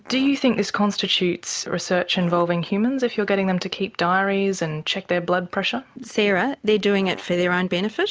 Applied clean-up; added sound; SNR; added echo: none; Fart; 19 dB; none.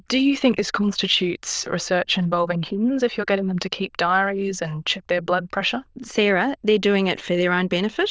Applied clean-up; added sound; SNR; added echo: neural diffusion model UNIVERSE++.